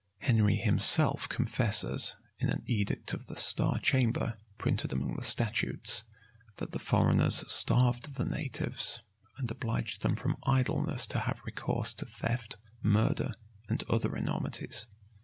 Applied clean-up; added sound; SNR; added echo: none; none; none; none.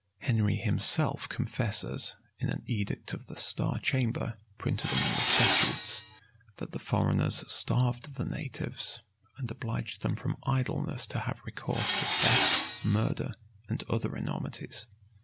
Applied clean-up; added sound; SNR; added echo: none; Tools; -1 dB; none.